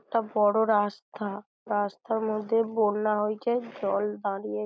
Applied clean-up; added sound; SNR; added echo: none; none; none; none.